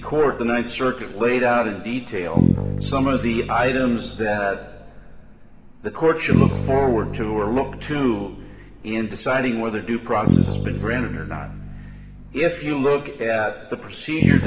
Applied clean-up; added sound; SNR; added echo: none; Bass guitar; 3 dB; reverberation time 1.8 s.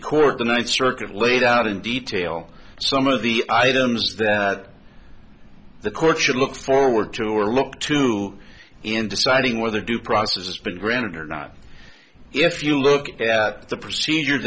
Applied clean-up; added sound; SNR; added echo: none; none; none; none.